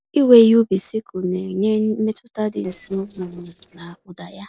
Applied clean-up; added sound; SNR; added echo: neural separator model SepFormer DNS4.